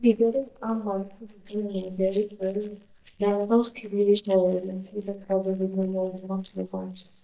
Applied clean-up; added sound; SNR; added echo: neural mask model DeepFilterNet 3.